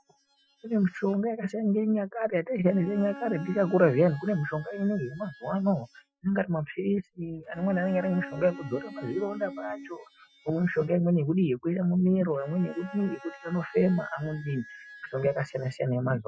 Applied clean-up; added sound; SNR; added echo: classical method Wiener filter.